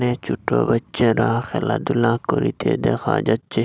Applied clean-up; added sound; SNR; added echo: none; none; none; none.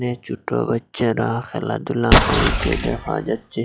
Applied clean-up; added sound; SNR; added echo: classical method log-MMSE.